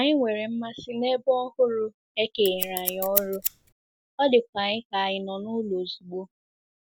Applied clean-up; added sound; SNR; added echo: none; Scissors; 4 dB; none.